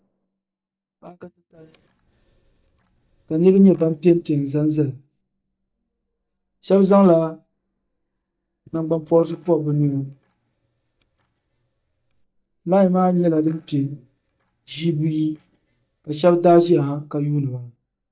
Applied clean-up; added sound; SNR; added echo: neural mask model DeepFilterNet 3.